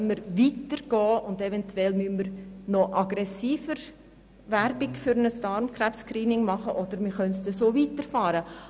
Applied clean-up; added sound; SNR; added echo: none; none; none; none.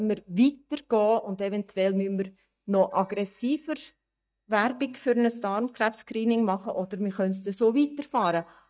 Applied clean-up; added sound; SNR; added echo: neural mask model DeepFilterNet 3.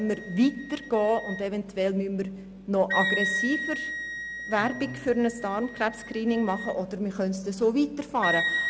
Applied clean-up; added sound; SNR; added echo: none; Wind instrument, woodwind instrument; 6 dB; none.